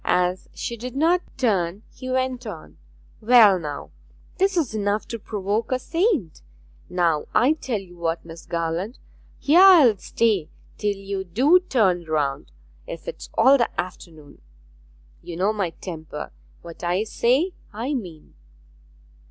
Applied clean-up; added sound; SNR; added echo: none; none; none; none.